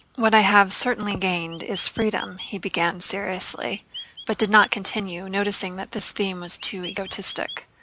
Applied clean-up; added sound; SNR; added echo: none; Chirp, tweet; 16 dB; none.